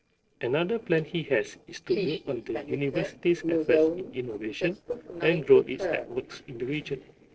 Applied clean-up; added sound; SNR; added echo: neural separator model SepFormer DNS4.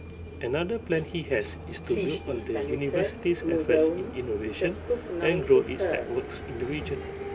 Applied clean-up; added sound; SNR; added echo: none; Subway, metro, underground; 1 dB; reverberation time 0.5 s.